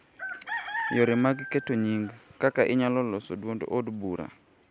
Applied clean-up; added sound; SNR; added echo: none; Chicken, rooster; 9 dB; none.